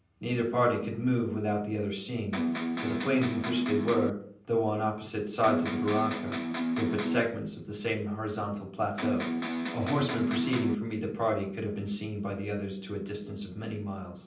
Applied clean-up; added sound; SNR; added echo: none; Electric guitar; 0 dB; reverberation time 0.6 s.